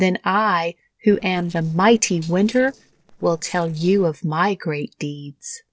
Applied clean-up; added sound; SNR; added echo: neural separator model SepFormer DNS4.